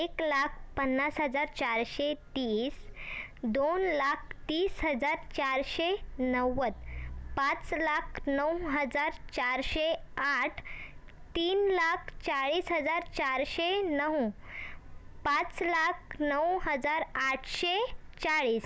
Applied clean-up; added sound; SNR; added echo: none; none; none; none.